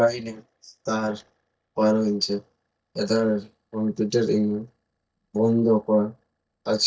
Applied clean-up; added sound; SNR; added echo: neural mask model DeepFilterNet 3.